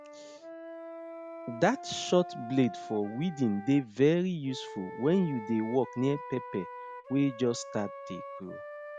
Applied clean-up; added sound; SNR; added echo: none; Wind instrument, woodwind instrument; 13 dB; none.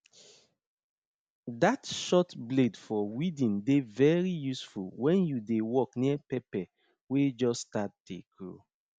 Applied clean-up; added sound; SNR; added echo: none; none; none; none.